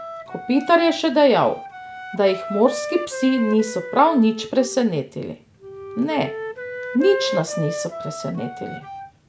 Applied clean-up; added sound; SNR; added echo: none; Wind instrument, woodwind instrument; 10 dB; none.